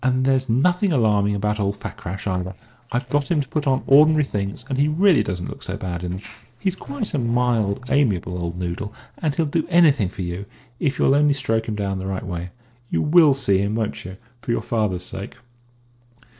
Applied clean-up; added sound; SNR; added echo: neural separator model SepFormer DNS4.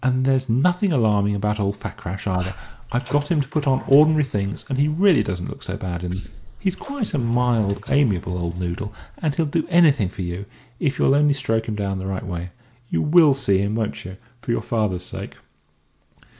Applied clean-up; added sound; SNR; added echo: neural mask model Resemble Enhance denoiser.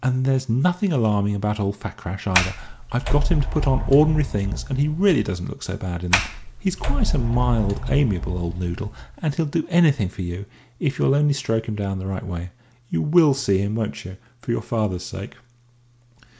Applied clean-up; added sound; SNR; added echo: none; Sliding door; 1 dB; none.